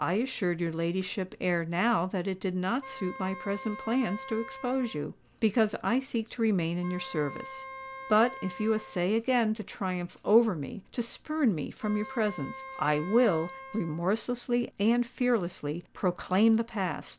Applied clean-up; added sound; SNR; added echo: none; Wind instrument, woodwind instrument; 14 dB; none.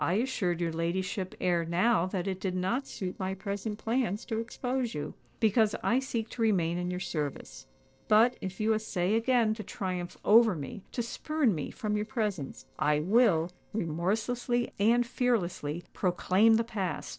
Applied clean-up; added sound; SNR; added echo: neural separator model SepFormer DNS4.